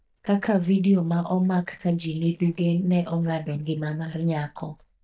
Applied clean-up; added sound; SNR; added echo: neural mask model DeepFilterNet 3.